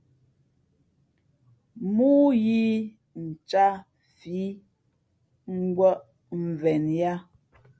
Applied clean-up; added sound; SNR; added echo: none; none; none; none.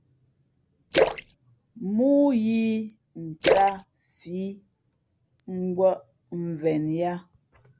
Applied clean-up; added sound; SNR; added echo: none; Splash, splatter; 2 dB; none.